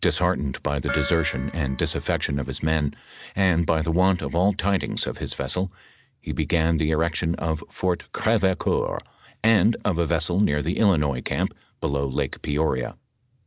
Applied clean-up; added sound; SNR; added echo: none; Gong; 14 dB; none.